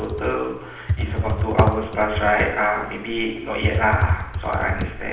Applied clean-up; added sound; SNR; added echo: none; Computer keyboard; 1 dB; reverberation time 0.9 s.